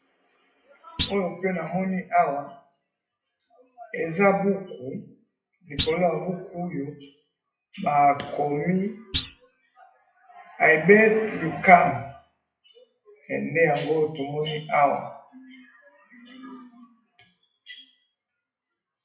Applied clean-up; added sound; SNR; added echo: classical method WPE with log-MMSE.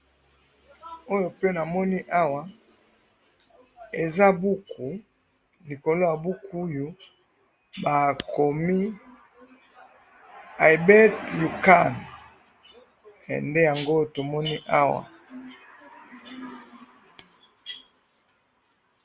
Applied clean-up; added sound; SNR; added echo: none; none; none; none.